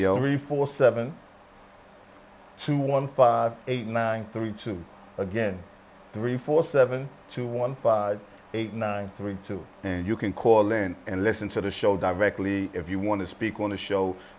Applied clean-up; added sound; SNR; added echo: none; none; none; none.